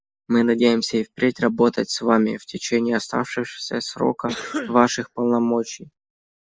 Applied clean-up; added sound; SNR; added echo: neural mask model Resemble Enhance denoiser.